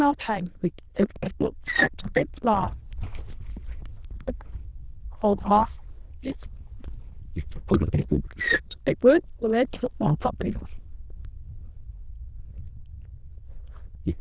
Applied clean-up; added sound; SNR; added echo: neural diffusion model UNIVERSE++.